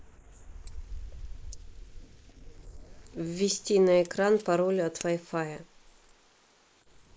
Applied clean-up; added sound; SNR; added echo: neural mask model Resemble Enhance denoiser.